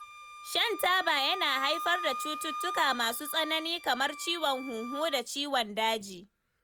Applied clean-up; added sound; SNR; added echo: none; Wind instrument, woodwind instrument; 9 dB; none.